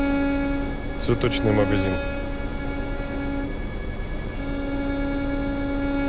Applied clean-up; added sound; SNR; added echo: none; Engine + Bowed string instrument; -4 dB; none.